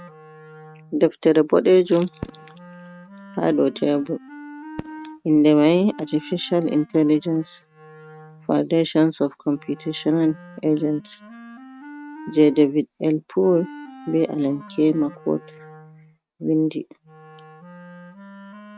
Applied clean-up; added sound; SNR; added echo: neural mask model RNNoise.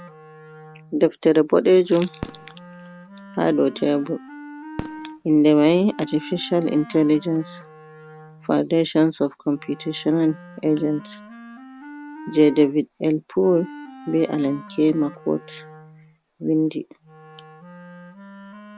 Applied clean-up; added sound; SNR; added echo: none; Fireworks + Wind instrument, woodwind instrument; 18 dB; none.